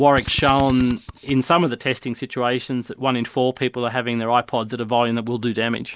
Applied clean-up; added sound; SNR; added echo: none; Drill; 10 dB; none.